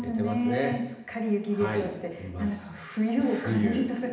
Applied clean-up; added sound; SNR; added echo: none; none; none; reverberation time 0.8 s.